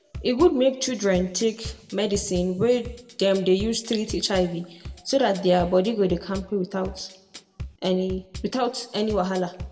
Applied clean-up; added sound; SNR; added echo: none; Bass drum / Drum kit; 16 dB; reverberation time 0.7 s.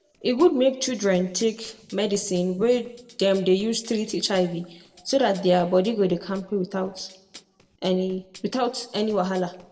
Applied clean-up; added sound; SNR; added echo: neural separator model SepFormer DNS4.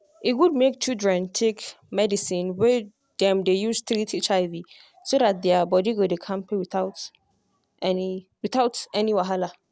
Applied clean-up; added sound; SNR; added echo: none; none; none; none.